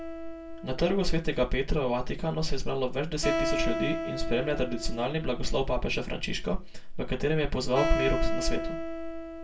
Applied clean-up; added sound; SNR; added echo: none; Acoustic guitar; 8 dB; reverberation time 0.2 s.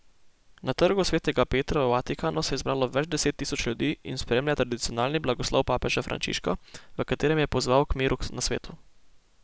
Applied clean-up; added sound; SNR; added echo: none; none; none; none.